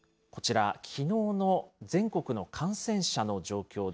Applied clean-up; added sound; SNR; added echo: none; none; none; none.